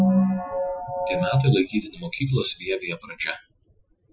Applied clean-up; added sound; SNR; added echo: classical method Wiener filter.